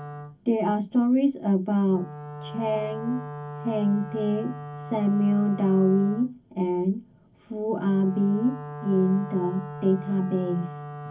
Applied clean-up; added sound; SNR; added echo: none; Wind instrument, woodwind instrument; 13 dB; reverberation time 0.3 s.